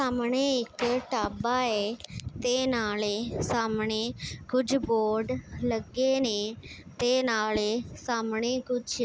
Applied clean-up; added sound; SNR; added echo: none; Whoosh, swoosh, swish; 19 dB; none.